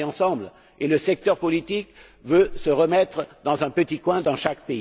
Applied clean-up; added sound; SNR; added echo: none; none; none; none.